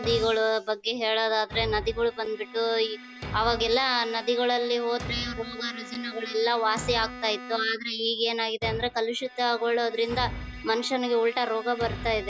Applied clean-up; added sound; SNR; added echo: none; Thump, thud + Bowed string instrument; 12 dB; none.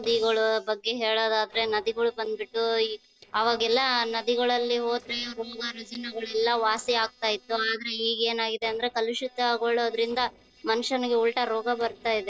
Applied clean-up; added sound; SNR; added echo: neural separator model SepFormer DNS4.